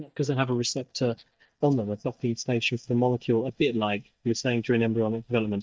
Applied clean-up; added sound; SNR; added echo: neural mask model DeepFilterNet 3.